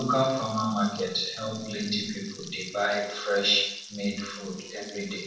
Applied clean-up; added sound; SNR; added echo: none; Frying (food); 15 dB; reverberation time 0.7 s.